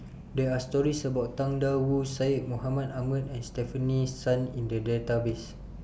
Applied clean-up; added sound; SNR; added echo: none; none; none; none.